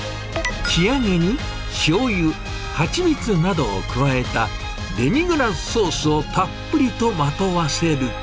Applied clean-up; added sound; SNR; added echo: none; none; none; none.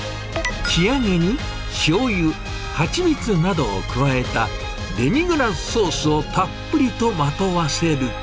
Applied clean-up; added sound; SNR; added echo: none; Animal; 20 dB; none.